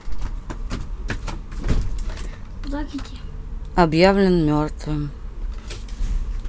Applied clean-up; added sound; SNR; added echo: none; none; none; none.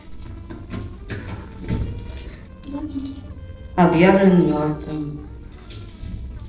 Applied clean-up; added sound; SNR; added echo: neural separator model SepFormer DNS4.